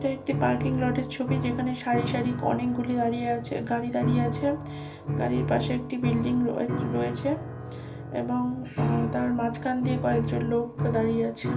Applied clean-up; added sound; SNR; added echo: none; Piano; 3 dB; reverberation time 0.3 s.